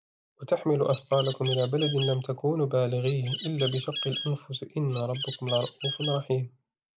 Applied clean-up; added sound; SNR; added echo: none; Bird; 8 dB; none.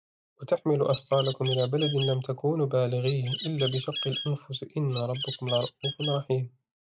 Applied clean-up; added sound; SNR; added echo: neural mask model RNNoise.